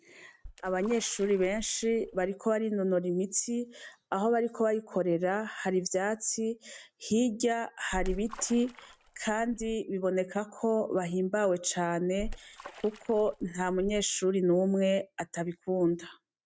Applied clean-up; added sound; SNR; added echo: neural mask model RNNoise.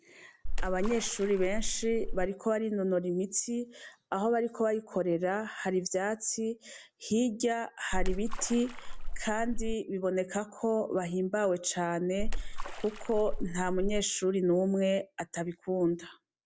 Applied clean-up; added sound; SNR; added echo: none; Splash, splatter; 0 dB; none.